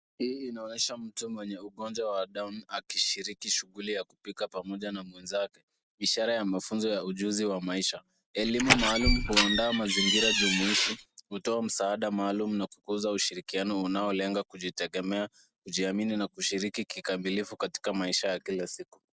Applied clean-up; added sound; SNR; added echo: none; Door; -4 dB; none.